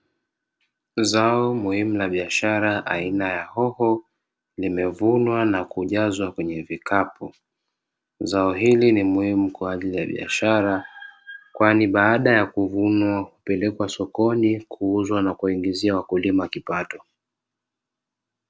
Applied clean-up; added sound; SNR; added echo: none; none; none; none.